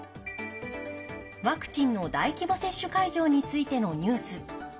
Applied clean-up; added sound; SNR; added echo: none; none; none; reverberation time 3.0 s.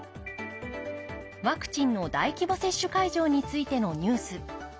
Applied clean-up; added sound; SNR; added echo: none; none; none; none.